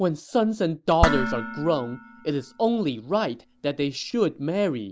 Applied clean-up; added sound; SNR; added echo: none; Dishes, pots, and pans; 5 dB; none.